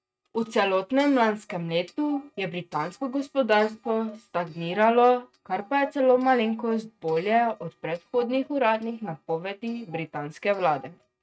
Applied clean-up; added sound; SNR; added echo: neural mask model RNNoise.